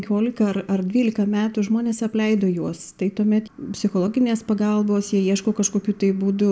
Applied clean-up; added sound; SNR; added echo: none; none; none; none.